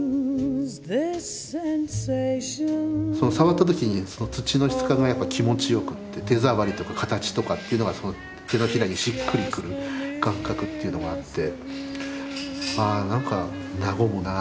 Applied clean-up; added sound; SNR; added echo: none; none; none; none.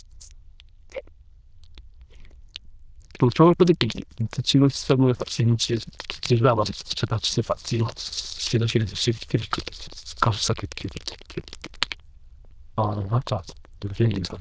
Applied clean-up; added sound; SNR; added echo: neural diffusion model UNIVERSE++.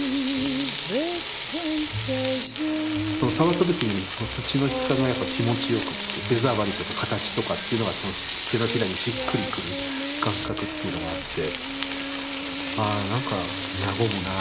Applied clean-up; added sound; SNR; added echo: none; Frying (food); 1 dB; none.